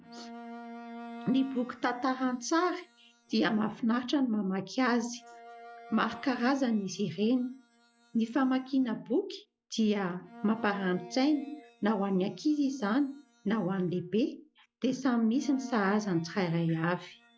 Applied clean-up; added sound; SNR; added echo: classical method log-MMSE.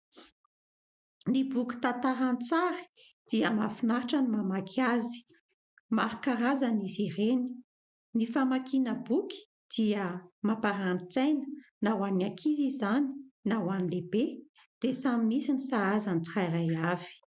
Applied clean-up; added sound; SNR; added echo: none; none; none; none.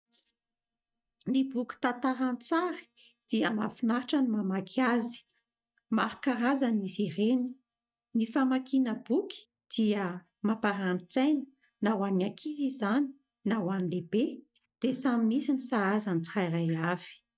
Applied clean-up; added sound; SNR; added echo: neural mask model DeepFilterNet 3.